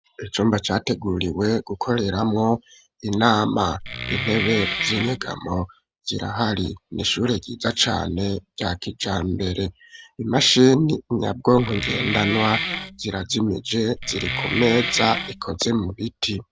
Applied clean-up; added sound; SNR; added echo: none; Wood; 4 dB; none.